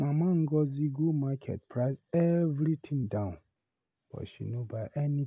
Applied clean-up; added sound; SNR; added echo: none; none; none; none.